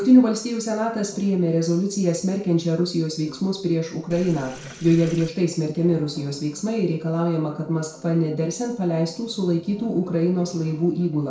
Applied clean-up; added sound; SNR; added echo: neural separator model SepFormer DNS4.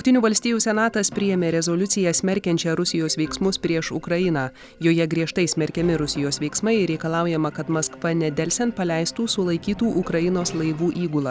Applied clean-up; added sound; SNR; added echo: none; none; none; none.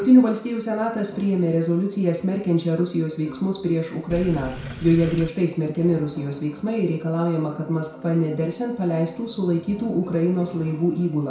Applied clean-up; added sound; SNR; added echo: none; Sink (filling or washing); 11 dB; reverberation time 0.6 s.